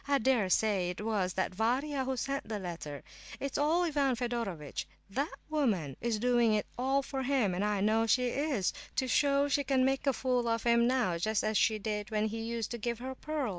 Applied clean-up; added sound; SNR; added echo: none; none; none; none.